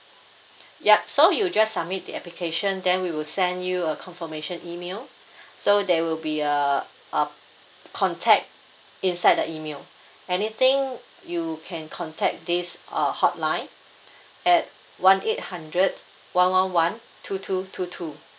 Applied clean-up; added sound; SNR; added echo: none; none; none; none.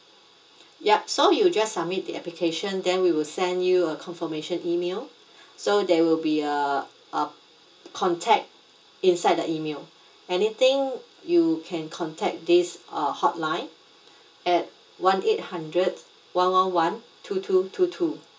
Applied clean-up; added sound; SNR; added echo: none; none; none; reverberation time 0.2 s.